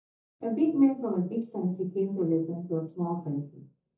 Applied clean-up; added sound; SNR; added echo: neural mask model DeepFilterNet 3.